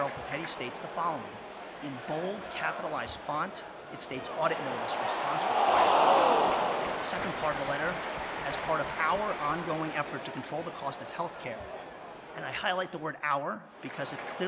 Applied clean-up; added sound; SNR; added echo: none; Cheering; -3 dB; none.